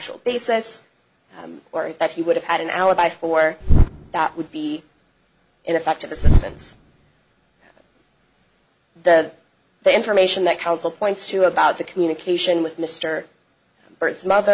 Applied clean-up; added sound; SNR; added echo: none; Bird; -1 dB; none.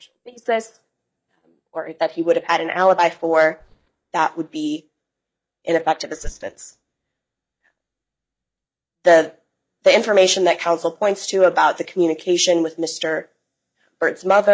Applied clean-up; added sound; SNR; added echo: neural mask model DeepFilterNet 3.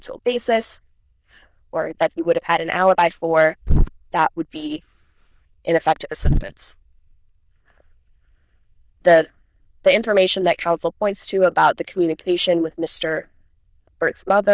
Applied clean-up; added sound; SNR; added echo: neural diffusion model UNIVERSE++.